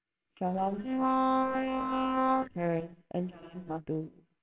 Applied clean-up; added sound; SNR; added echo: neural separator model SepFormer WHAMR!.